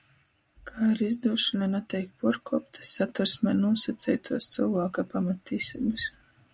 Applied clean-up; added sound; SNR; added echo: none; none; none; none.